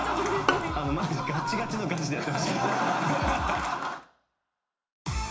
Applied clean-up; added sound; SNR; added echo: none; Bowed string instrument; 5 dB; reverberation time 0.4 s.